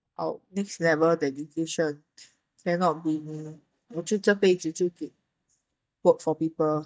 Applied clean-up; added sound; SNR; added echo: neural mask model DeepFilterNet 3.